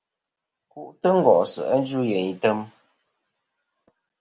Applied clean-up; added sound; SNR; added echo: none; none; none; none.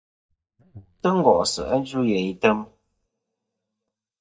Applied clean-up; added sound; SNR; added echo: neural mask model DeepFilterNet 3.